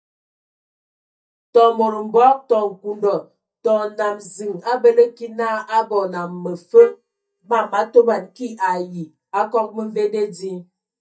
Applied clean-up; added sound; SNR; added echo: neural mask model DeepFilterNet 3.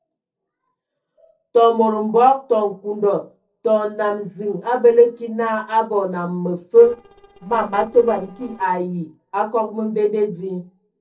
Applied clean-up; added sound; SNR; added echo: neural separator model SepFormer DNS4.